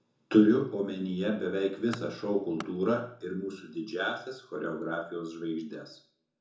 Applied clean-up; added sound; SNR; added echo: none; Tools; 19 dB; reverberation time 0.6 s.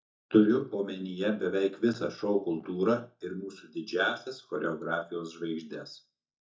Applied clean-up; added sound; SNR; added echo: neural mask model DeepFilterNet 3.